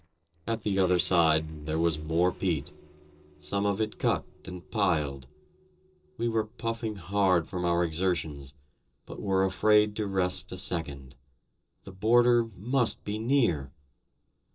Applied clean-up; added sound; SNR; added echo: neural separator model SepFormer DNS4.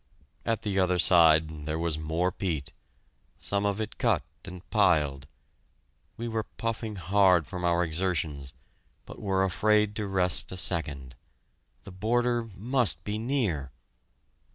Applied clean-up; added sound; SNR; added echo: none; none; none; none.